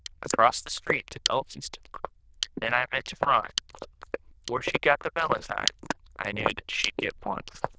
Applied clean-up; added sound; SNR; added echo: neural diffusion model UNIVERSE++.